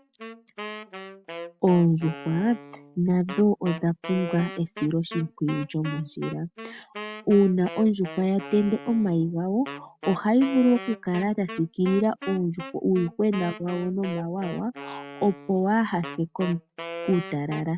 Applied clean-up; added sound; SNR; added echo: none; Wind instrument, woodwind instrument; 14 dB; none.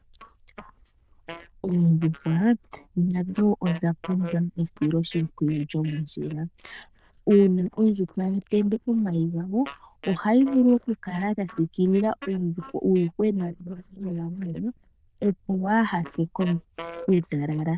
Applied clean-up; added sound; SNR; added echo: neural diffusion model UNIVERSE++.